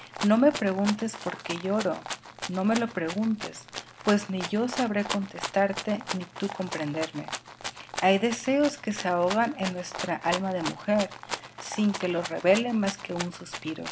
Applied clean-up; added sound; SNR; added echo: none; Rattle (instrument); 10 dB; none.